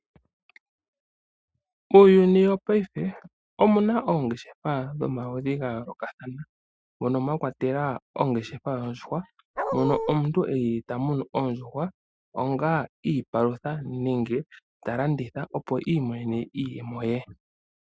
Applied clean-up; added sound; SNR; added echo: classical method Wiener filter.